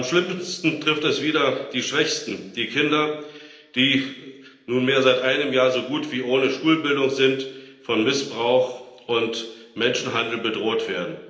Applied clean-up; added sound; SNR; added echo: none; none; none; reverberation time 0.8 s.